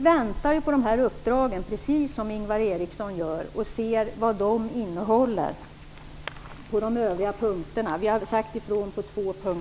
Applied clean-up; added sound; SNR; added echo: none; Frog; 16 dB; none.